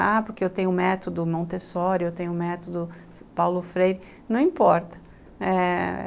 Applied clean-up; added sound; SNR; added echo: none; none; none; none.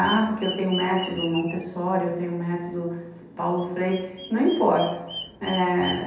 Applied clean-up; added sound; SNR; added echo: none; Bird vocalization, bird call, bird song; 13 dB; reverberation time 0.8 s.